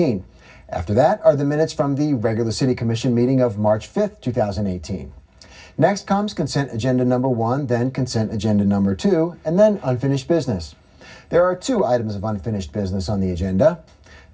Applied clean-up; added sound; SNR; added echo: none; none; none; reverberation time 0.4 s.